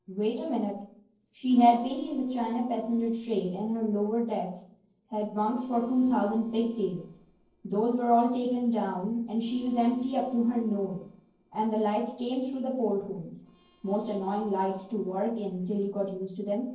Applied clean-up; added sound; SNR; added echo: neural separator model SepFormer DNS4.